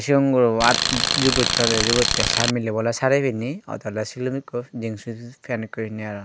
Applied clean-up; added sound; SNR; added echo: none; Tools; -1 dB; none.